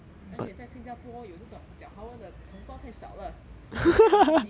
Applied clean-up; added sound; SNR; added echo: none; none; none; none.